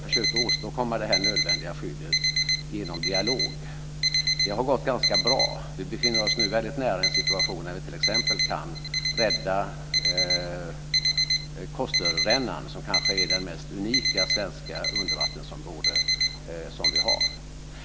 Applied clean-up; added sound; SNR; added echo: none; Alarm; -3 dB; none.